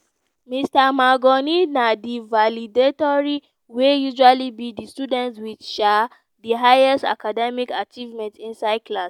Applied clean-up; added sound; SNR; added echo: none; none; none; none.